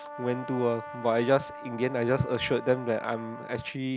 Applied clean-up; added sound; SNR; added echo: none; Brass instrument; 13 dB; none.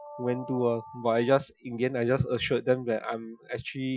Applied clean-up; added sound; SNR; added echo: classical method Wiener filter.